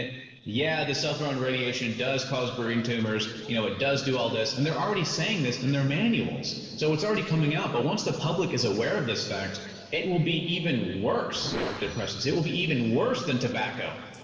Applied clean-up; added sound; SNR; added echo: neural separator model SepFormer DNS4.